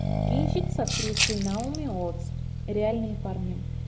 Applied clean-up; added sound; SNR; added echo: none; Rattle (instrument) + Accelerating, revving, vroom; -3 dB; none.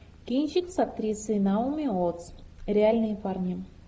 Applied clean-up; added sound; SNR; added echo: none; none; none; none.